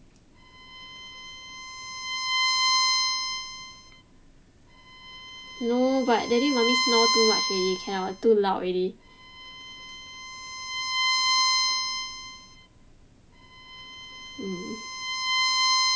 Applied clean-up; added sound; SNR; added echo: none; Bowed string instrument; -2 dB; none.